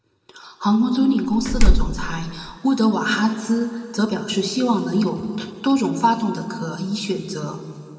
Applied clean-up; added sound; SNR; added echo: none; Slam; -4 dB; reverberation time 2.3 s.